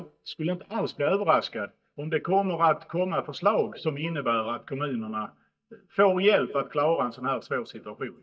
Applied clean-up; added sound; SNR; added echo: neural mask model DeepFilterNet 3.